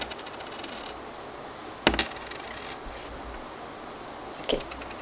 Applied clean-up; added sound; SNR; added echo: none; Coin (dropping); -2 dB; none.